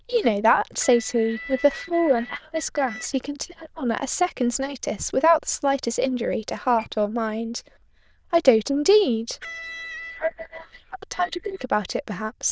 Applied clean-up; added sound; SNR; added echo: neural diffusion model UNIVERSE++.